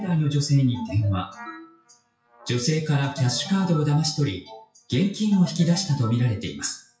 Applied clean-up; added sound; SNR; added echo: classical method WPE with log-MMSE.